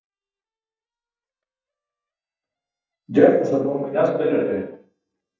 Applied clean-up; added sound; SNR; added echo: neural mask model DeepFilterNet 3.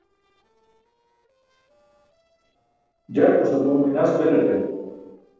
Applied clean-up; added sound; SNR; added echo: neural separator model SepFormer DNS4.